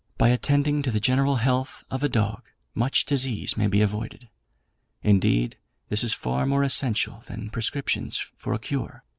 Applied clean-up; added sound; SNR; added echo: none; none; none; none.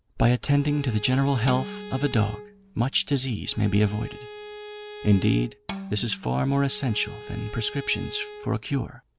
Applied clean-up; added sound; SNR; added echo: none; Bowed string instrument + Bowed string instrument; 14 dB; none.